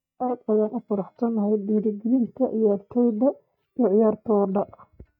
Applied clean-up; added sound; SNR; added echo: neural mask model DeepFilterNet 3.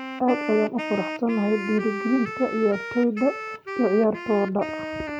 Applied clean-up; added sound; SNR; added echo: none; Wind instrument, woodwind instrument; 8 dB; none.